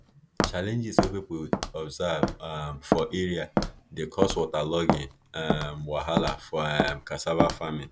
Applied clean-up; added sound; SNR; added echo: none; Walk, footsteps; 0 dB; none.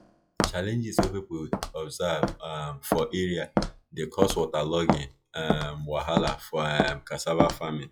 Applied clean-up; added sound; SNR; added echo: classical method log-MMSE.